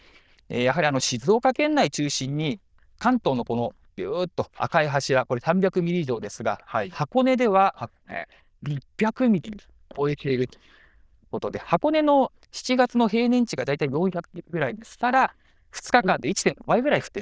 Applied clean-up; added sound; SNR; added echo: neural diffusion model UNIVERSE++.